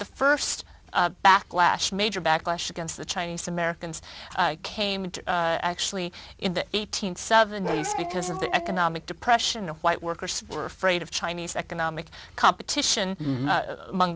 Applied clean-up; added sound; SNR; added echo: none; Bark; 7 dB; none.